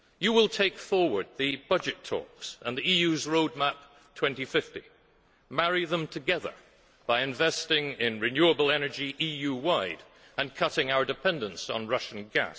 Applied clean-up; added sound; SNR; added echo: none; none; none; none.